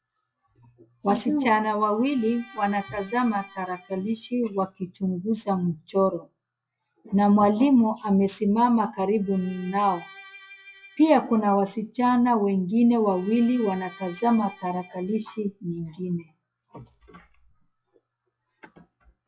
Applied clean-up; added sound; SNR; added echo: classical method log-MMSE.